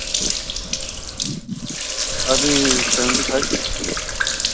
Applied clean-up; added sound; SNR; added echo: none; Sink (filling or washing); -4 dB; none.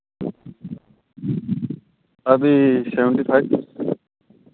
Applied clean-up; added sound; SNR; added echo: none; none; none; none.